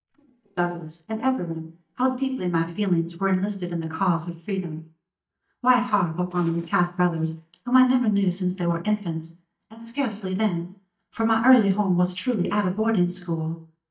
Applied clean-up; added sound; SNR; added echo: neural mask model DeepFilterNet 3.